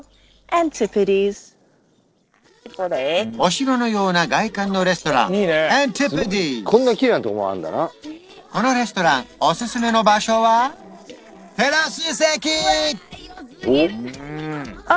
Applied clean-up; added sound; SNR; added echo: neural separator model SepFormer DNS4.